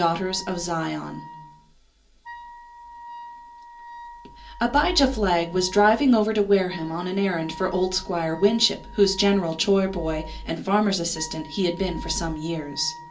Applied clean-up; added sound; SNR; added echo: none; Wind instrument, woodwind instrument; 18 dB; reverberation time 0.3 s.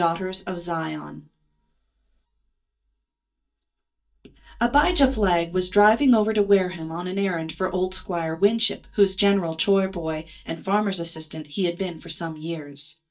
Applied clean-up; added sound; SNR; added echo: neural mask model DeepFilterNet 3.